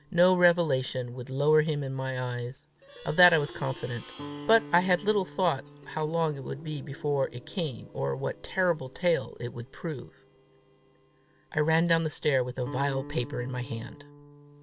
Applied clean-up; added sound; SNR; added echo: none; Plucked string instrument + Guitar; 18 dB; none.